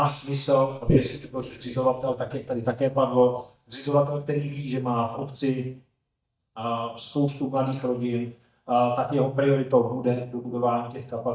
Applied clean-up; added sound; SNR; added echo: neural mask model DeepFilterNet 3.